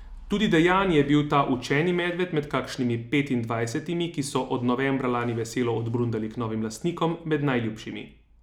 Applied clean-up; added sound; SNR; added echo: none; none; none; none.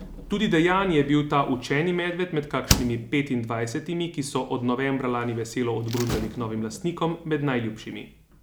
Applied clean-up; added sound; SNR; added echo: none; Slam; 10 dB; none.